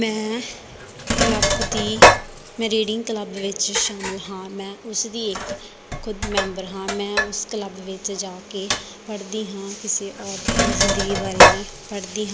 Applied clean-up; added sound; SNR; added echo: none; Sink (filling or washing); -5 dB; none.